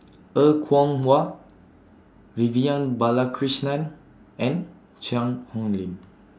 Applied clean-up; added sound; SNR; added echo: none; none; none; none.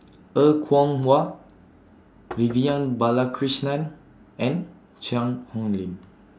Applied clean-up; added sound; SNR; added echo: none; Knock; 19 dB; none.